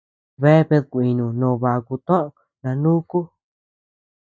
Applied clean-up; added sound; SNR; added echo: none; none; none; none.